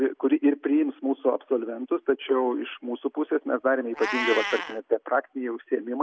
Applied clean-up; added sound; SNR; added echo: none; Meow; 12 dB; none.